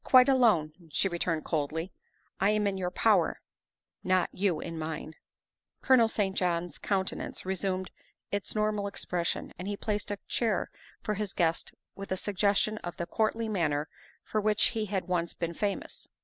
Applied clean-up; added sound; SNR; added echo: none; none; none; none.